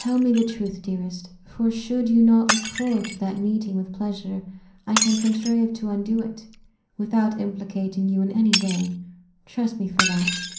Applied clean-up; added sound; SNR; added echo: none; Shatter; 8 dB; reverberation time 0.6 s.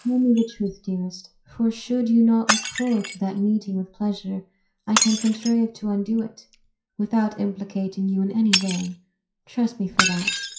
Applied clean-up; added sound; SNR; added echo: classical method WPE with log-MMSE.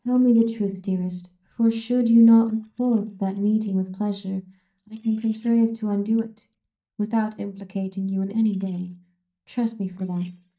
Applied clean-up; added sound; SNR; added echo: neural mask model DeepFilterNet 3.